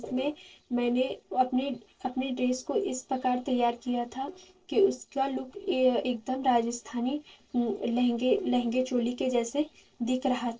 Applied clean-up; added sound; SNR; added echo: neural separator model SepFormer DNS4.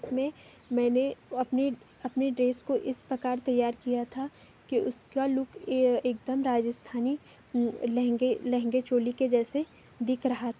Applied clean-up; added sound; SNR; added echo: none; none; none; none.